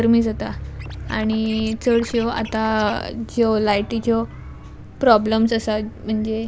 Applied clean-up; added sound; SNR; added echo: none; Scratching (performance technique); 20 dB; none.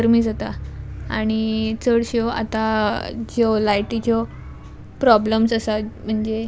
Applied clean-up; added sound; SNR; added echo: none; none; none; none.